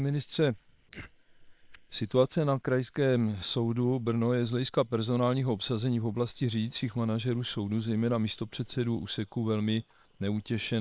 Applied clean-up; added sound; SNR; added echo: neural separator model SepFormer WHAM!.